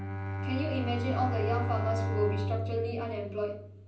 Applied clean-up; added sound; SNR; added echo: none; Bowed string instrument; -1 dB; reverberation time 0.6 s.